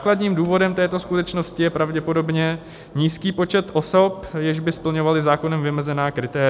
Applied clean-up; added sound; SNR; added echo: none; none; none; none.